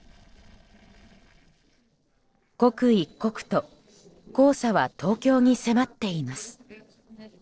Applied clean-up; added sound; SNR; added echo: neural separator model SepFormer DNS4.